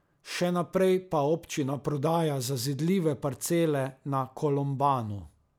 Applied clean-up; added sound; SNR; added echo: none; none; none; none.